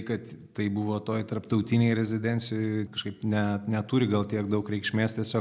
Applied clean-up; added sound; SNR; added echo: none; none; none; none.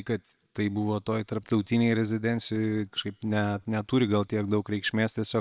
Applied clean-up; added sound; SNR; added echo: neural separator model SepFormer WHAM!.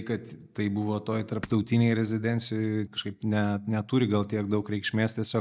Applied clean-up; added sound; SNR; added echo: neural mask model DeepFilterNet 3.